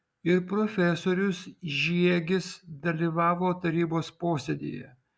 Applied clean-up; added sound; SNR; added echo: none; none; none; none.